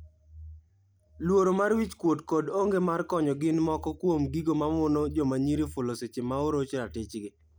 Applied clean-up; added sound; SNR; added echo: none; none; none; none.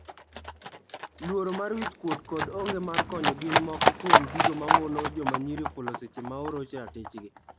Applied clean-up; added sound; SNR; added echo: none; Livestock, farm animals, working animals; -5 dB; none.